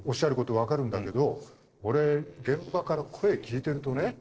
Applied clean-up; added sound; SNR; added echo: neural separator model SepFormer DNS4.